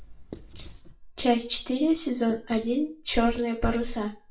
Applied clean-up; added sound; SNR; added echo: classical method WPE with log-MMSE.